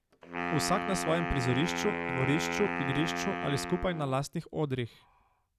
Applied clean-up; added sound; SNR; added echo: none; Wind instrument, woodwind instrument; 3 dB; none.